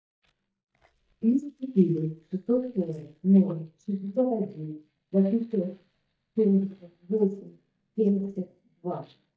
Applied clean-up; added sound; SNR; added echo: neural mask model DeepFilterNet 3.